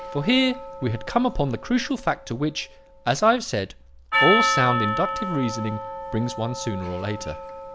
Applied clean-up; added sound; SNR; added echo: none; Percussion; 4 dB; none.